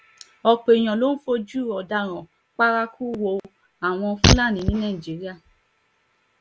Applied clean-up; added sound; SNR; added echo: none; Fart; -2 dB; none.